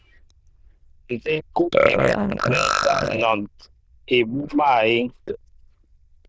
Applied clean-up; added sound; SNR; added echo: neural diffusion model UNIVERSE++.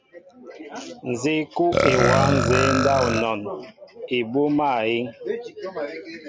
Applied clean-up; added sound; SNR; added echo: none; Burping, eructation; -1 dB; none.